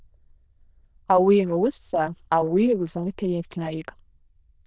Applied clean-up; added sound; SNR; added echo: neural diffusion model UNIVERSE++.